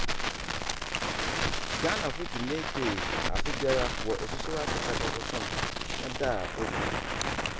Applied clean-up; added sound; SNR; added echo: none; Crackle; -4 dB; none.